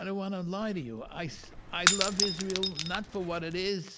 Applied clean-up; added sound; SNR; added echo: none; Shatter / Crushing; -1 dB; none.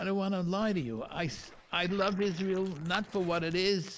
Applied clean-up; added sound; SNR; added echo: neural mask model Resemble Enhance denoiser.